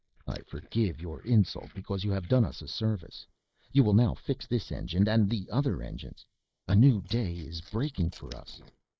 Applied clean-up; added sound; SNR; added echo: neural mask model Resemble Enhance denoiser.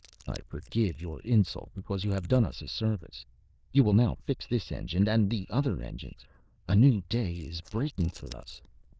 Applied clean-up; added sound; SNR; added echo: neural diffusion model UNIVERSE++.